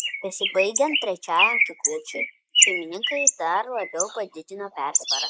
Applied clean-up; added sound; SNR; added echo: neural mask model Resemble Enhance denoiser.